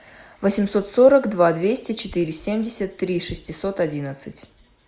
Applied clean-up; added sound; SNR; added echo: none; none; none; none.